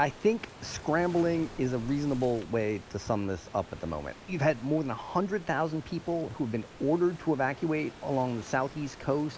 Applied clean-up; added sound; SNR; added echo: none; Waves, surf; 17 dB; none.